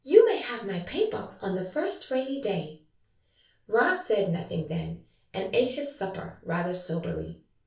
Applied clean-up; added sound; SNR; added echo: none; none; none; reverberation time 0.3 s.